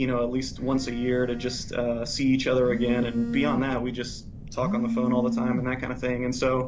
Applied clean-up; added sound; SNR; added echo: none; Telephone; 5 dB; none.